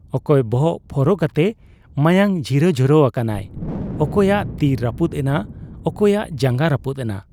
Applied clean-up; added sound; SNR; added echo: none; Wind; 15 dB; none.